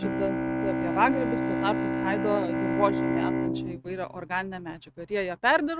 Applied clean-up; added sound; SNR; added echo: neural mask model RNNoise.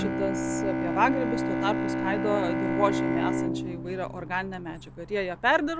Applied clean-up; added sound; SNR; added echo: none; Bowed string instrument; 0 dB; none.